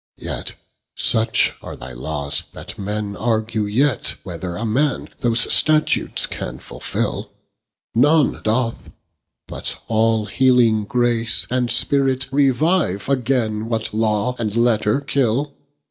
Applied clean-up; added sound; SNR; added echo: none; none; none; none.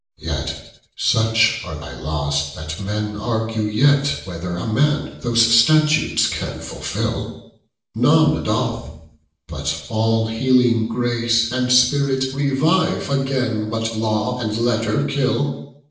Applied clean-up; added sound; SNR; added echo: none; none; none; reverberation time 0.7 s.